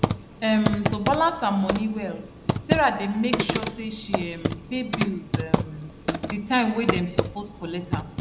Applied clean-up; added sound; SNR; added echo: none; Computer keyboard; 1 dB; none.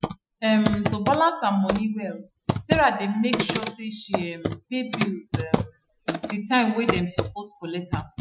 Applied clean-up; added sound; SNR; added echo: classical method Wiener filter.